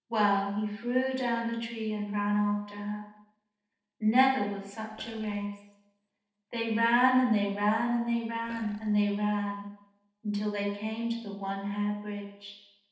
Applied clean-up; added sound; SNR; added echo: neural separator model SepFormer DNS4.